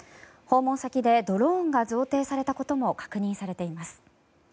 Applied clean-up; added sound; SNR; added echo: none; none; none; none.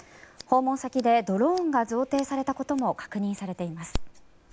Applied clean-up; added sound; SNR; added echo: none; Scissors; 14 dB; none.